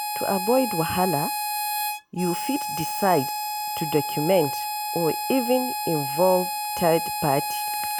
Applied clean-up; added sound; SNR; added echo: none; Harmonica; 3 dB; none.